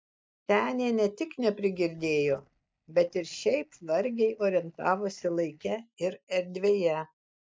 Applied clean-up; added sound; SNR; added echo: neural mask model DeepFilterNet 3.